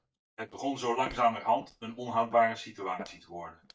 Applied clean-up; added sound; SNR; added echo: neural mask model DeepFilterNet 3.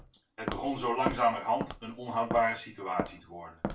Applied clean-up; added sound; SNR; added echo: none; Walk, footsteps; 7 dB; reverberation time 0.3 s.